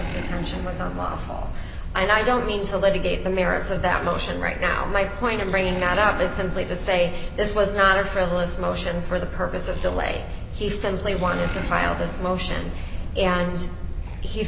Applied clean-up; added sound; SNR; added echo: none; Animal; 16 dB; none.